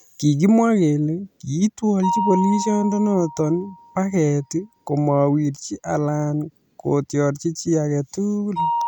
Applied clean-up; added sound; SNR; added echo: none; Mallet percussion; 10 dB; none.